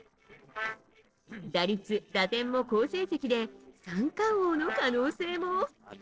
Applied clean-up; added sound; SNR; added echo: neural separator model SepFormer DNS4.